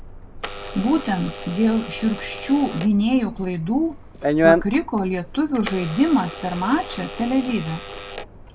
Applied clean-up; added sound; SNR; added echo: none; Alarm / Door; 5 dB; none.